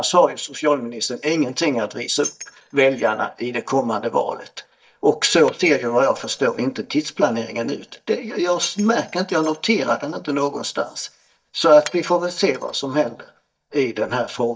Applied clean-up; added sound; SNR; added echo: neural mask model DeepFilterNet 3.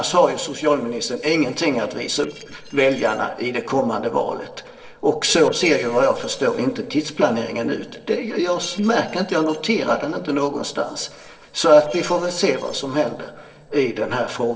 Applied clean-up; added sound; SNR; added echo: neural separator model SepFormer DNS4.